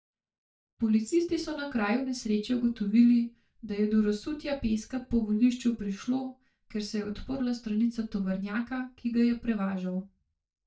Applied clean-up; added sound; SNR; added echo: neural mask model DeepFilterNet 3.